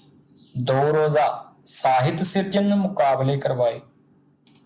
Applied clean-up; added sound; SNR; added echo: none; none; none; none.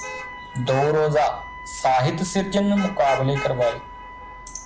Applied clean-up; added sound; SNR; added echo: none; Wind instrument, woodwind instrument + Traffic noise, roadway noise / Vehicle horn, car horn, honking; 12 dB; none.